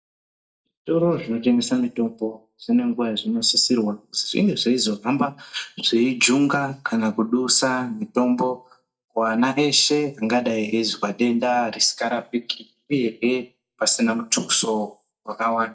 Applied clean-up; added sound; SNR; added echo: neural mask model DeepFilterNet 3.